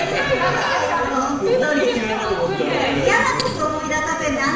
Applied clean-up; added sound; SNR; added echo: none; none; none; reverberation time 0.7 s.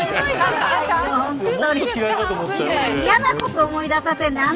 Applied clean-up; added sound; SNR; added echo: none; none; none; none.